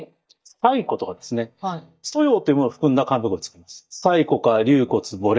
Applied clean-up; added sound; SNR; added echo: neural mask model DeepFilterNet 3.